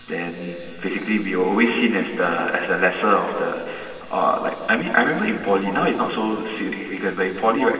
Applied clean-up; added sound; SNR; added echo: none; none; none; reverberation time 2.4 s.